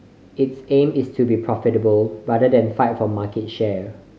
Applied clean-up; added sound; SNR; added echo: none; none; none; none.